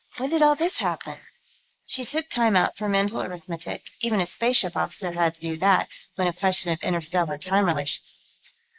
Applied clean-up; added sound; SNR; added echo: neural mask model Resemble Enhance denoiser.